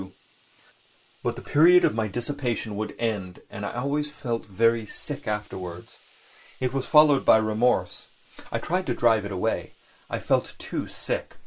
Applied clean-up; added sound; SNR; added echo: neural mask model Resemble Enhance denoiser.